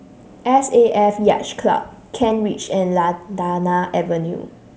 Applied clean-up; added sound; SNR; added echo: none; none; none; none.